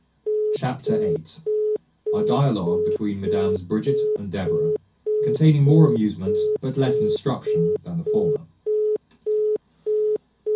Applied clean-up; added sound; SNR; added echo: none; Telephone; -1 dB; reverberation time 0.3 s.